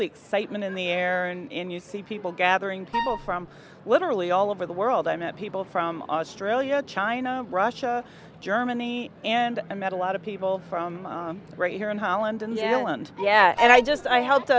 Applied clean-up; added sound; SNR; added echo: none; Wind instrument, woodwind instrument; 6 dB; none.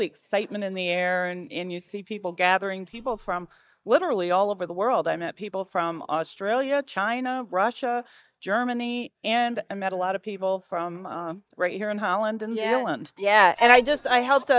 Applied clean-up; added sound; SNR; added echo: neural mask model DeepFilterNet 3.